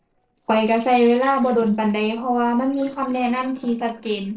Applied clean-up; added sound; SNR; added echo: neural separator model SepFormer DNS4.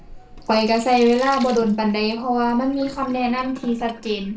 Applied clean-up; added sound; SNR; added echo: none; Sink (filling or washing); 18 dB; reverberation time 0.3 s.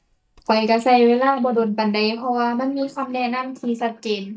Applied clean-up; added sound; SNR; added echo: neural mask model DeepFilterNet 3.